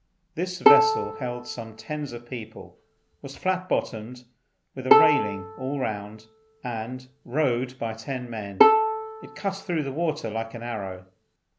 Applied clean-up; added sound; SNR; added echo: none; Bowed string instrument; -4 dB; none.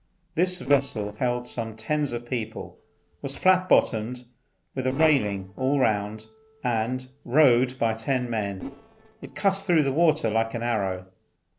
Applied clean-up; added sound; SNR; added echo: neural separator model SepFormer DNS4.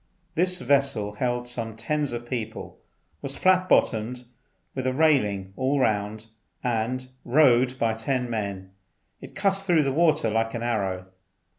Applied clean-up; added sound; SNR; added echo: none; none; none; none.